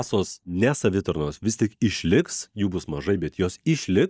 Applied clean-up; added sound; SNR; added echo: neural mask model DeepFilterNet 3.